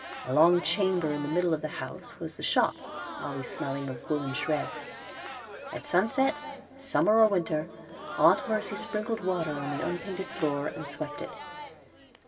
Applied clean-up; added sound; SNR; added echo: none; Crowd; 12 dB; reverberation time 2.4 s.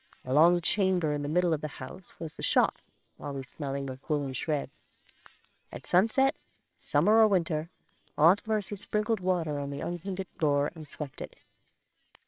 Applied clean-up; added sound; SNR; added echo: neural separator model SepFormer WHAMR!.